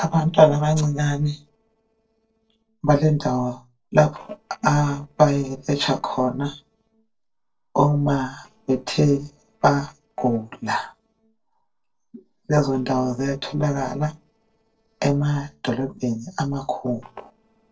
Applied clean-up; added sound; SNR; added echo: neural separator model SepFormer DNS4.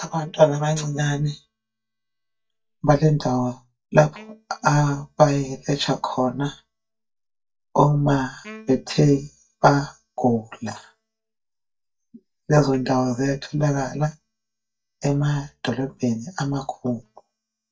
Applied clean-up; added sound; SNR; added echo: neural mask model DeepFilterNet 3.